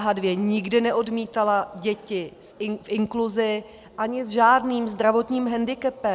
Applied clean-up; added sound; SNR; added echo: none; none; none; none.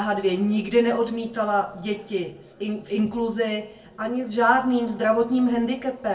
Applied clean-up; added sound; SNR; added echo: none; none; none; reverberation time 0.3 s.